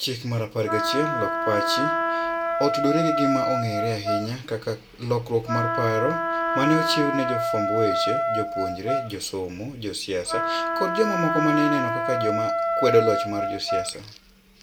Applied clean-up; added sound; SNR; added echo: none; Wind instrument, woodwind instrument; 0 dB; none.